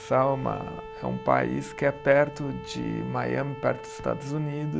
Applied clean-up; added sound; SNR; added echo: none; Bowed string instrument; 14 dB; none.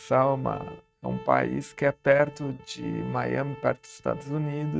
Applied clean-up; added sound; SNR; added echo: neural mask model RNNoise.